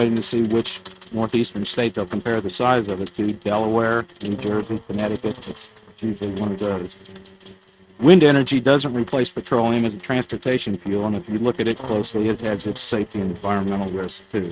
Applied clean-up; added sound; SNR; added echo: neural mask model RNNoise.